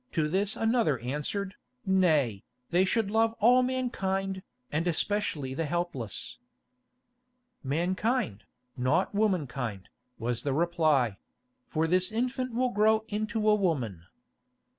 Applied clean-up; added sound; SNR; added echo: none; none; none; none.